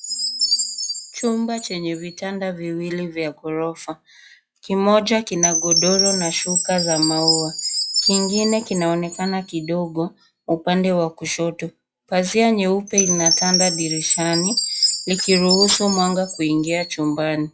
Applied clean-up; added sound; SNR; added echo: classical method log-MMSE.